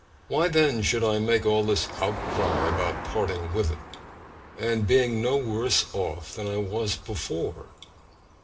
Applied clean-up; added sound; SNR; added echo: none; Motor vehicle (road); 11 dB; reverberation time 0.7 s.